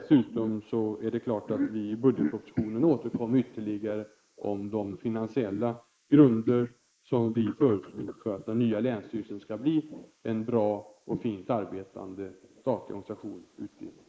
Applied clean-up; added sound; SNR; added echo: neural mask model Resemble Enhance denoiser.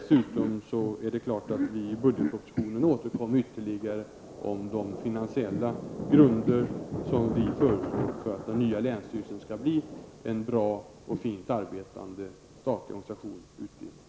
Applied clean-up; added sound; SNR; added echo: none; Thunder; 10 dB; none.